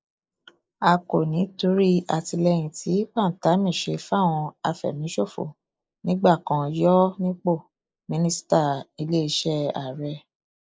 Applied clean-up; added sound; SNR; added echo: neural mask model Resemble Enhance denoiser.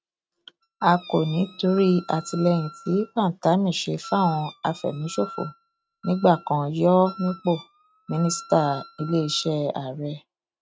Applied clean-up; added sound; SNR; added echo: neural mask model RNNoise.